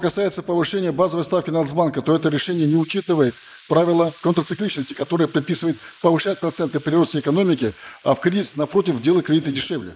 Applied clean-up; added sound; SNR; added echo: neural mask model Resemble Enhance denoiser.